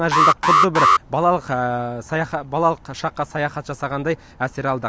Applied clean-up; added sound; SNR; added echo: none; Alarm; -5 dB; none.